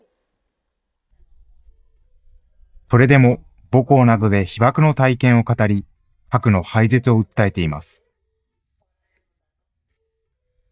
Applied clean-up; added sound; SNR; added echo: neural mask model DeepFilterNet 3.